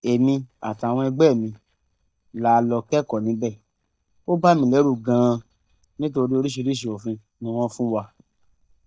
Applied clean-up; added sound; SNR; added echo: neural mask model DeepFilterNet 3.